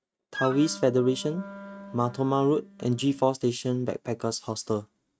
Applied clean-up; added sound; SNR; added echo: neural mask model RNNoise.